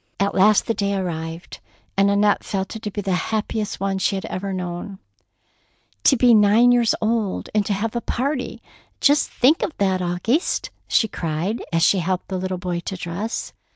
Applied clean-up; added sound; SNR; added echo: none; none; none; none.